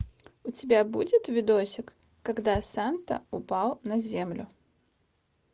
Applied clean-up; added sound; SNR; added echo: none; Bass drum; 18 dB; none.